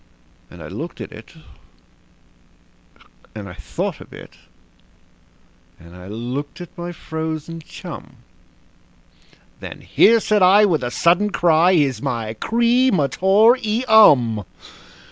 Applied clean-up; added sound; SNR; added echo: none; none; none; none.